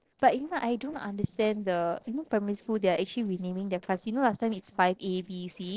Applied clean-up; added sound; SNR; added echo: neural separator model SepFormer DNS4.